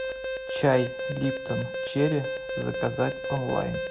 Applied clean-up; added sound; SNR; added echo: none; Alarm; 4 dB; none.